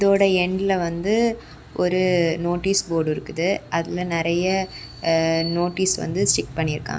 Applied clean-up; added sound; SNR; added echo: none; none; none; none.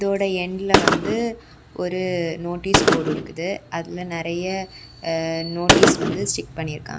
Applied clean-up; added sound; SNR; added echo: none; Gunshot, gunfire; -2 dB; none.